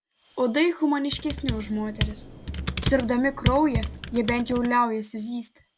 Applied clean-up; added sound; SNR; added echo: none; Computer keyboard; 4 dB; none.